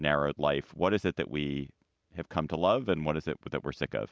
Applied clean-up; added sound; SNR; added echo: none; none; none; none.